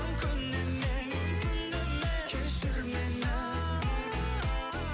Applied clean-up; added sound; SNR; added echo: none; none; none; none.